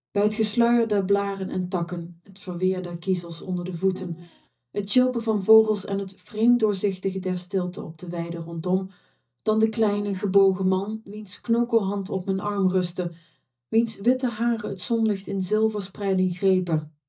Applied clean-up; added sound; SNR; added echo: neural mask model DeepFilterNet 3.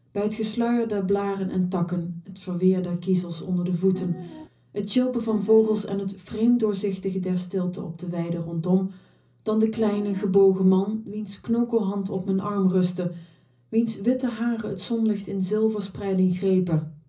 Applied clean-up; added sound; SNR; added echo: none; Piano; 14 dB; reverberation time 0.5 s.